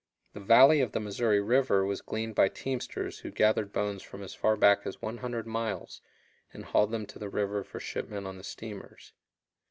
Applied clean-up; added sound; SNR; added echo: none; none; none; none.